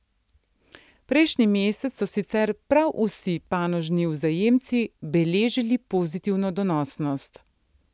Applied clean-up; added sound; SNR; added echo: none; none; none; none.